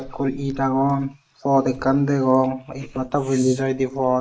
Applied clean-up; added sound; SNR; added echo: neural mask model Resemble Enhance denoiser.